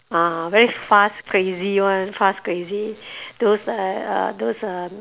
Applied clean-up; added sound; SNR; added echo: none; none; none; none.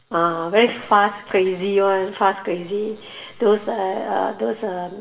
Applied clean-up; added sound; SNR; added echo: none; none; none; reverberation time 2.9 s.